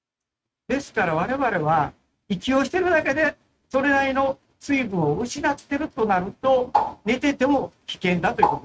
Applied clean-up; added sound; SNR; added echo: neural mask model RNNoise.